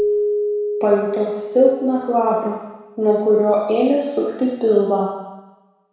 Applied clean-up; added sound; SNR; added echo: none; Keyboard (musical); 8 dB; reverberation time 1.1 s.